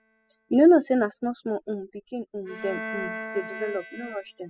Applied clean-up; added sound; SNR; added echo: classical method spectral subtraction.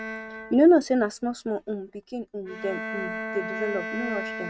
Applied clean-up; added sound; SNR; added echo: neural mask model RNNoise.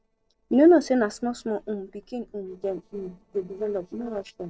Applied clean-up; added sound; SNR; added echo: neural separator model SepFormer DNS4.